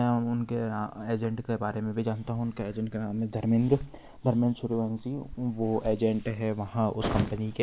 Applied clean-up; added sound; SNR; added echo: none; none; none; none.